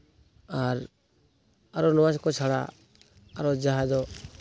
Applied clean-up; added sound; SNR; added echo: none; none; none; none.